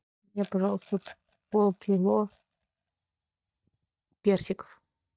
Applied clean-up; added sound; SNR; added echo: neural mask model DeepFilterNet 3.